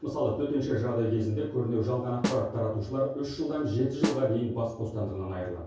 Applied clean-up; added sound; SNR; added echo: none; Snare drum; 8 dB; reverberation time 0.6 s.